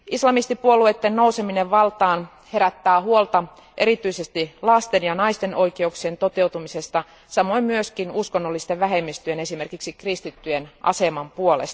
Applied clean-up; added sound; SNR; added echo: none; none; none; none.